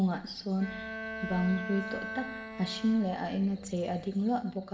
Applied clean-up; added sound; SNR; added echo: none; Bowed string instrument; 10 dB; reverberation time 1.8 s.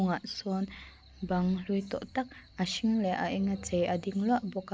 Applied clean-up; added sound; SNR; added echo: none; none; none; none.